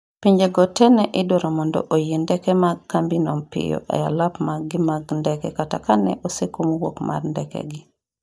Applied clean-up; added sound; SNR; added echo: neural mask model DeepFilterNet 3.